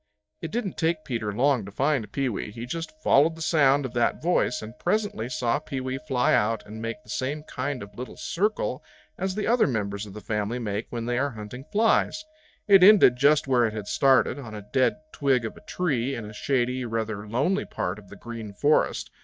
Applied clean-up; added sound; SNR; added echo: neural mask model DeepFilterNet 3.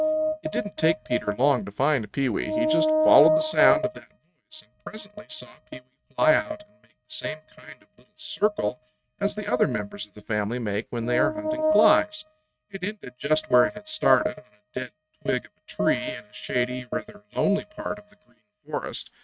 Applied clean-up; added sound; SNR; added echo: neural mask model RNNoise.